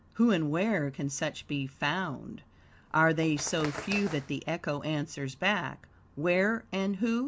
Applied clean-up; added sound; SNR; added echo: none; Bird; 13 dB; none.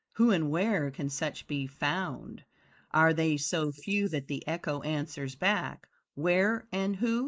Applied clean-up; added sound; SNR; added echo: neural mask model Resemble Enhance denoiser.